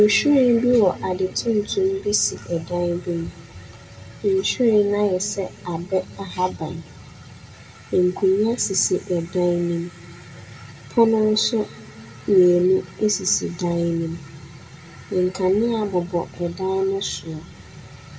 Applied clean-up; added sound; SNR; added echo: none; Train; 20 dB; reverberation time 1.2 s.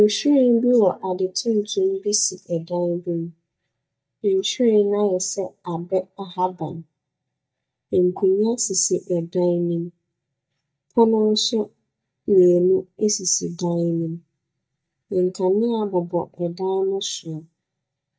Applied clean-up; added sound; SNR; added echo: neural mask model DeepFilterNet 3.